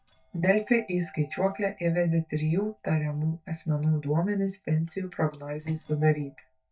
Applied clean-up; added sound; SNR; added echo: neural mask model DeepFilterNet 3.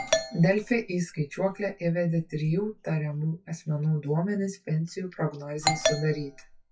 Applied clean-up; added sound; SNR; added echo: classical method WPE with log-MMSE.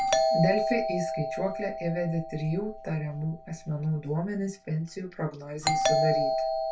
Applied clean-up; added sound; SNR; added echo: none; Doorbell; -1 dB; reverberation time 0.2 s.